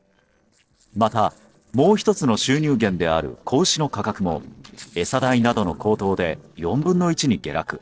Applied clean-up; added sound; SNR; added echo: neural separator model SepFormer DNS4.